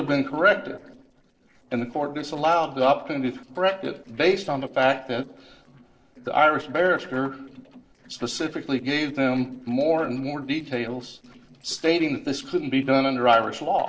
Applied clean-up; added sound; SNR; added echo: neural separator model SepFormer DNS4.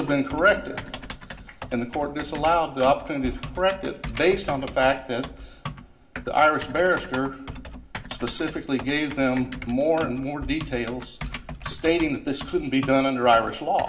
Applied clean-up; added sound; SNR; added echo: none; Typing; 13 dB; reverberation time 0.3 s.